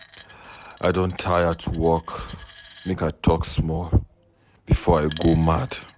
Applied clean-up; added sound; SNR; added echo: none; Coin (dropping); 19 dB; none.